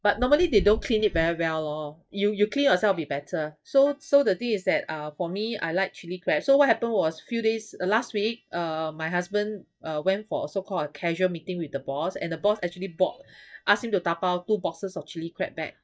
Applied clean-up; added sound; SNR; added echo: neural mask model DeepFilterNet 3.